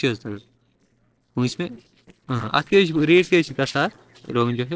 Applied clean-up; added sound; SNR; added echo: neural separator model SepFormer DNS4.